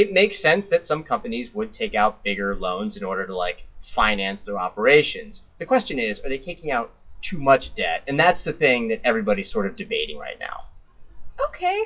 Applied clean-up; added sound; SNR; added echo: classical method WPE with log-MMSE.